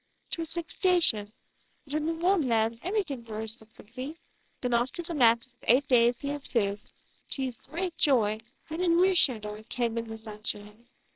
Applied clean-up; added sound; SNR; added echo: neural separator model SepFormer WHAMR!.